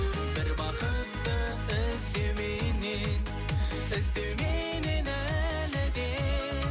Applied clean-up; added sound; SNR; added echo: none; none; none; none.